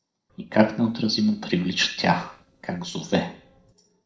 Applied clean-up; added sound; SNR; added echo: neural separator model SepFormer DNS4.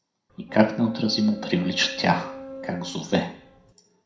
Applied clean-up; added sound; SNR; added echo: none; Boat, Water vehicle; 14 dB; reverberation time 0.4 s.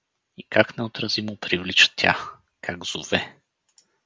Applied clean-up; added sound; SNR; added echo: none; none; none; none.